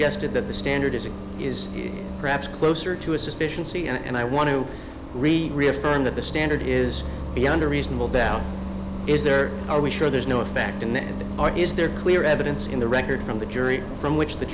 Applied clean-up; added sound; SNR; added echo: none; Bus; 7 dB; none.